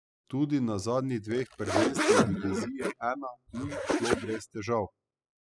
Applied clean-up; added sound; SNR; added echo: classical method spectral subtraction.